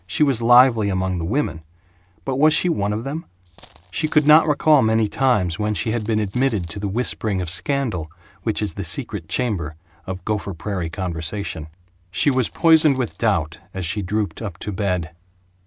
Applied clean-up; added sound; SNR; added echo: none; Coin (dropping); 20 dB; none.